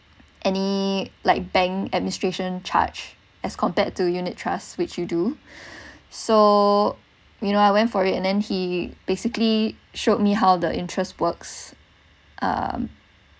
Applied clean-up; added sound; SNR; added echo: none; none; none; none.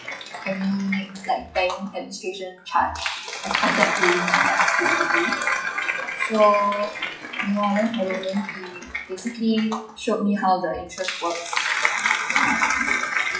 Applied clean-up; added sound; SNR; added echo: classical method WPE with log-MMSE.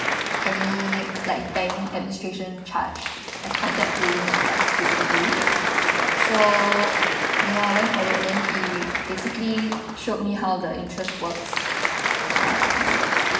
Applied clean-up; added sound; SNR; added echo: none; Applause; -3 dB; reverberation time 0.9 s.